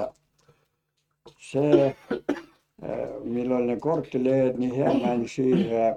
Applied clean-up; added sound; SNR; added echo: neural mask model RNNoise.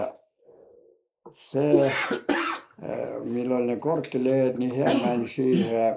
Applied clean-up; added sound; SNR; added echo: neural mask model Resemble Enhance denoiser.